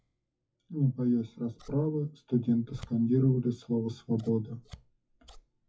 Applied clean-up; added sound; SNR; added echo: classical method WPE with log-MMSE.